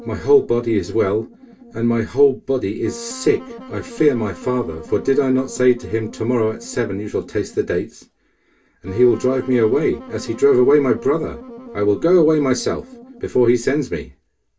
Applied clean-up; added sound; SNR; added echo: none; Wind instrument, woodwind instrument; 18 dB; reverberation time 0.2 s.